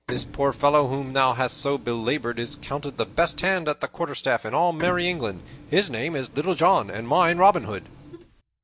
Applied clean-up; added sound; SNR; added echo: none; Printer; 18 dB; none.